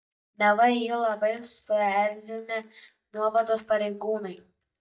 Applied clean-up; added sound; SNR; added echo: neural mask model DeepFilterNet 3.